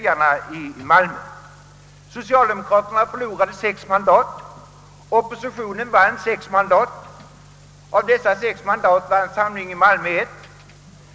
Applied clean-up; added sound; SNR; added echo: none; none; none; none.